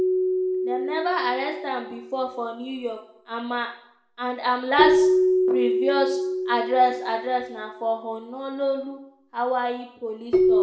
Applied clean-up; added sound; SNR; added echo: none; Keyboard (musical); -1 dB; reverberation time 0.6 s.